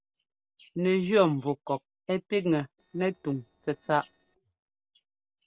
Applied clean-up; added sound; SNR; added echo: neural separator model SepFormer DNS4.